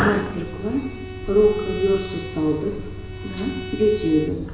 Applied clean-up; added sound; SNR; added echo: none; Bowed string instrument; 13 dB; reverberation time 0.9 s.